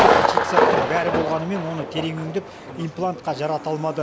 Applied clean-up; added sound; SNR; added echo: none; Thunder; -4 dB; none.